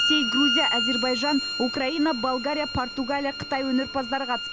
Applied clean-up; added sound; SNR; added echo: none; Bowed string instrument; 2 dB; none.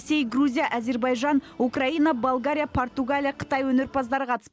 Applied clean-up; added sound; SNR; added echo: none; none; none; none.